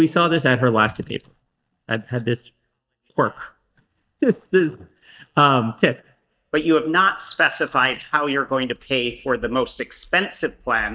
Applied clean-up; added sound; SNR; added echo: neural mask model DeepFilterNet 3.